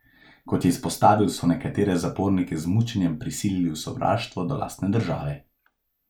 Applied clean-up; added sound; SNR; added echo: none; none; none; none.